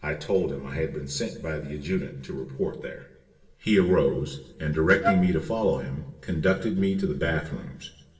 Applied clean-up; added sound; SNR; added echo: none; Wind instrument, woodwind instrument; 3 dB; reverberation time 0.9 s.